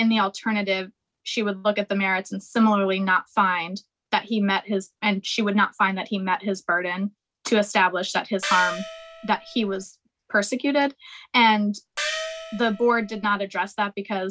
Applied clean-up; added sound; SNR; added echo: none; Gong; 9 dB; none.